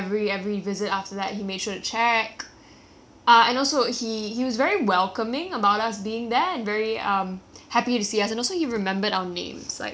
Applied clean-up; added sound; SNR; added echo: none; none; none; none.